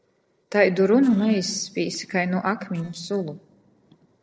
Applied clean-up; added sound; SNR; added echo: neural separator model SepFormer DNS4.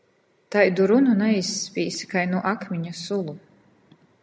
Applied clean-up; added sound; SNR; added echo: none; none; none; none.